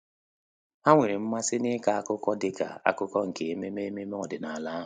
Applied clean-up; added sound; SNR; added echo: none; none; none; none.